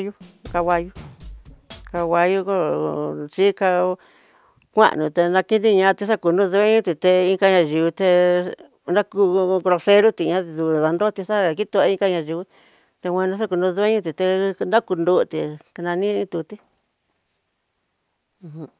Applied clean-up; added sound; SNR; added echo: none; Drum kit; 20 dB; none.